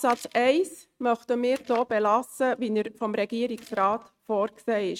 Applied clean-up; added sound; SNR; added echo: neural mask model RNNoise.